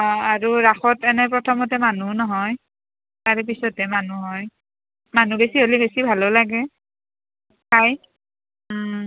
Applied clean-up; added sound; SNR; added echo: none; none; none; none.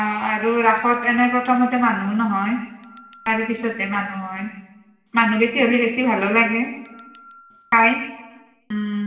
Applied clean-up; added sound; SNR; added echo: none; Bell; 17 dB; reverberation time 1.0 s.